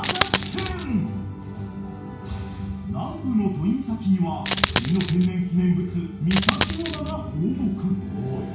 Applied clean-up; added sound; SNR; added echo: none; Coin (dropping); 1 dB; reverberation time 0.6 s.